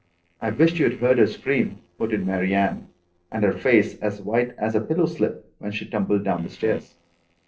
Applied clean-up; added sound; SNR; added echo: neural separator model SepFormer DNS4.